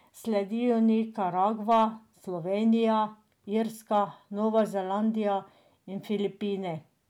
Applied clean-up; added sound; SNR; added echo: none; none; none; none.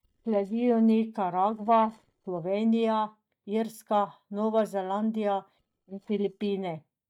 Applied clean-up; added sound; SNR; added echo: neural mask model DeepFilterNet 3.